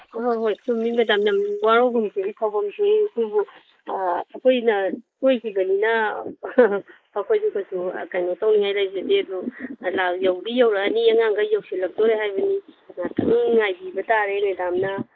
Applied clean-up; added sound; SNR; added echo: neural mask model Resemble Enhance denoiser.